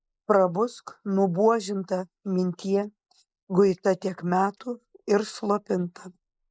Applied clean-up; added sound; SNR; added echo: neural mask model Resemble Enhance denoiser.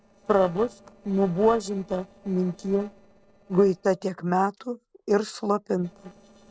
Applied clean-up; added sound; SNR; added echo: neural separator model SepFormer DNS4.